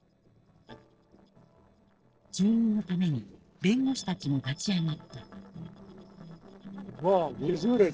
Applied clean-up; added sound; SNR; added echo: neural separator model SepFormer DNS4.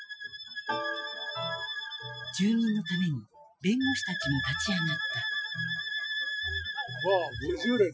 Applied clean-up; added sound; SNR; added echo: classical method Wiener filter.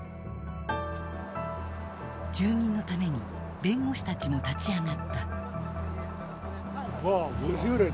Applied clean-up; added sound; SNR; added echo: none; none; none; none.